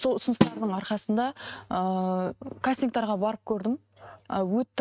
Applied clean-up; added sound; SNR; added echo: neural mask model RNNoise.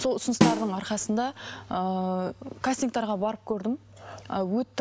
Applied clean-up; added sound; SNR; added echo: none; Snare drum; -2 dB; none.